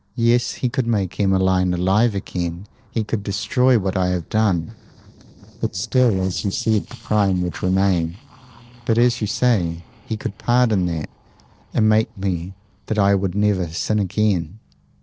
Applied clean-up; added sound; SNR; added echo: neural separator model SepFormer DNS4.